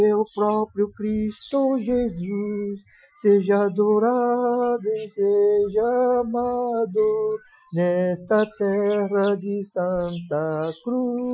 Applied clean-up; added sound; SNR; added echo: classical method Wiener filter.